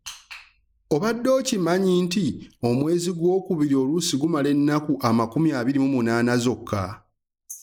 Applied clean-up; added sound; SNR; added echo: neural mask model Resemble Enhance denoiser.